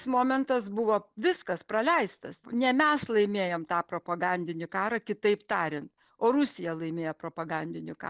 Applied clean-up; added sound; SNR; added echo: none; none; none; none.